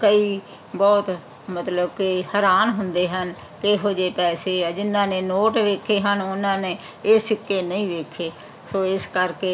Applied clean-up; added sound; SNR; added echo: none; none; none; none.